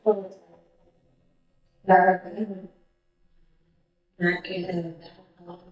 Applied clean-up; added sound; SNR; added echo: neural mask model DeepFilterNet 3.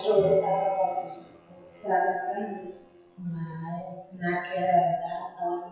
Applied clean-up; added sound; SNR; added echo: classical method WPE with log-MMSE.